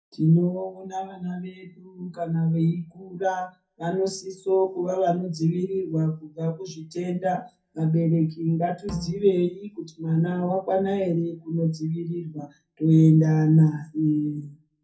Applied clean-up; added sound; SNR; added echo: none; Bowed string instrument; 14 dB; reverberation time 0.3 s.